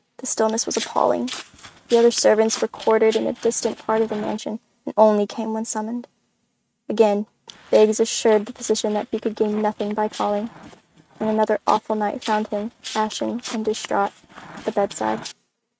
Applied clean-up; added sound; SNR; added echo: neural mask model RNNoise.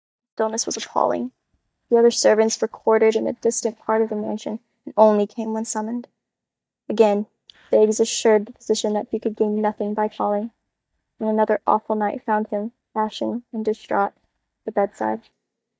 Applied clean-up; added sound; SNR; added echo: neural mask model DeepFilterNet 3.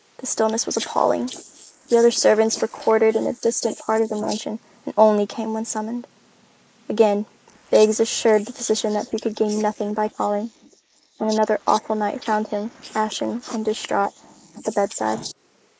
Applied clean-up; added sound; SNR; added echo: neural mask model Resemble Enhance denoiser.